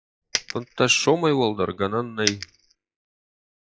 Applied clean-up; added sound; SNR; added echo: classical method log-MMSE.